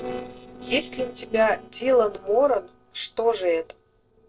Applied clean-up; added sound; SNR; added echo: neural separator model SepFormer DNS4.